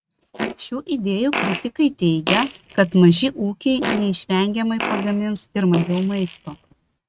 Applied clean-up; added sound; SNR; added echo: neural mask model RNNoise.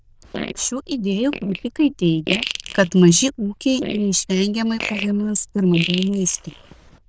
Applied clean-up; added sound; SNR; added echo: neural diffusion model UNIVERSE++.